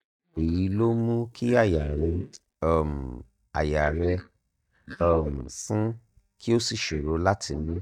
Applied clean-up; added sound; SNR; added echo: neural mask model DeepFilterNet 3.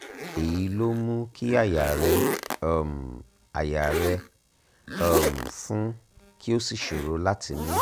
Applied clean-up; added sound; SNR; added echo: none; Zipper (clothing); 4 dB; none.